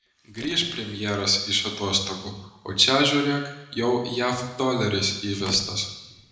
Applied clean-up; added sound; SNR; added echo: neural separator model SepFormer DNS4.